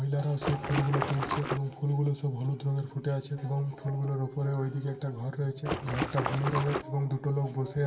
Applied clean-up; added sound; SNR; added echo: none; Water / Splash, splatter; 2 dB; reverberation time 1.9 s.